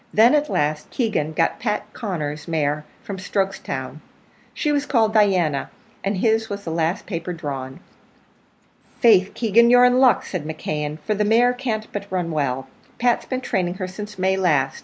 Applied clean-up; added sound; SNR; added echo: none; none; none; none.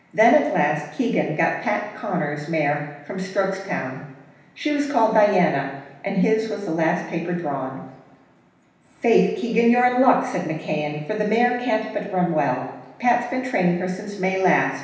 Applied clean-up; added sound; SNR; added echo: none; none; none; reverberation time 0.9 s.